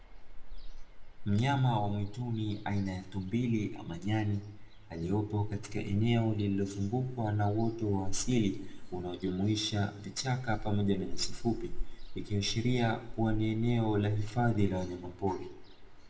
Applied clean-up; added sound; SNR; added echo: none; Ocean; 6 dB; reverberation time 0.7 s.